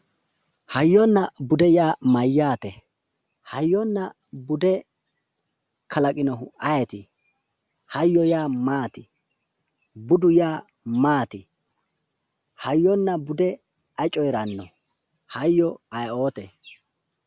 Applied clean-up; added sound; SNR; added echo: none; none; none; none.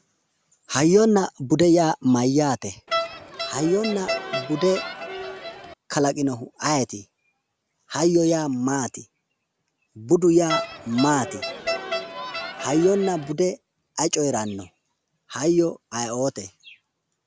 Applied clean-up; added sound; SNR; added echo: none; Crowd; 7 dB; none.